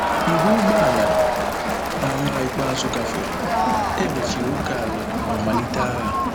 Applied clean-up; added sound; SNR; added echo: none; Crowd; -4 dB; none.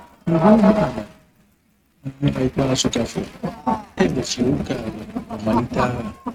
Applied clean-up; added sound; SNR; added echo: neural mask model RNNoise.